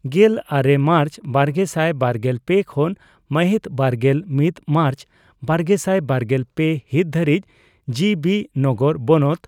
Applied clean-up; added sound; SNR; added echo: none; none; none; none.